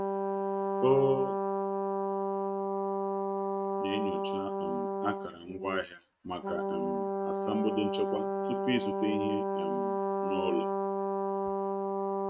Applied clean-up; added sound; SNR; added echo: neural mask model RNNoise.